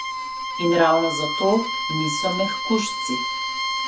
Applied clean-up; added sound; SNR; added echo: none; Bowed string instrument; 3 dB; none.